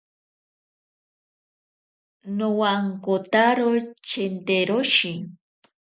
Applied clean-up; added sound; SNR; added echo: none; none; none; none.